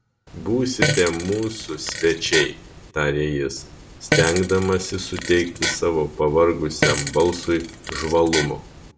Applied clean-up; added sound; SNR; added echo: none; Fart; 5 dB; reverberation time 0.4 s.